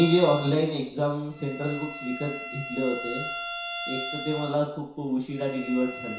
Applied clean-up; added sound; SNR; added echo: none; Bowed string instrument; 9 dB; reverberation time 0.6 s.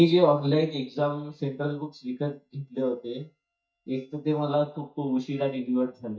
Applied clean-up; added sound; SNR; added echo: neural mask model DeepFilterNet 3.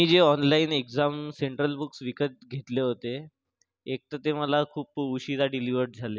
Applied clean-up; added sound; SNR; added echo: none; none; none; none.